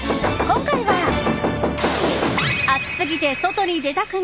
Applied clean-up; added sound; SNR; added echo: none; Knock / Wood; 3 dB; none.